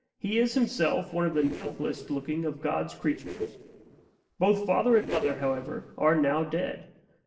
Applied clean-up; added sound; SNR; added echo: neural separator model SepFormer DNS4.